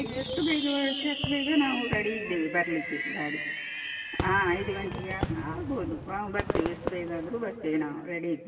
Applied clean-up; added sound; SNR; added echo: none; Fireworks; 5 dB; reverberation time 1.4 s.